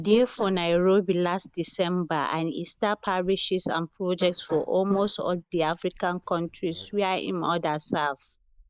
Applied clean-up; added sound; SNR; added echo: neural mask model Resemble Enhance denoiser.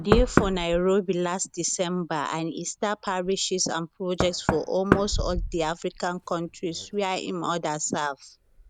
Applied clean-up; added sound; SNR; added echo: none; Knock; 4 dB; none.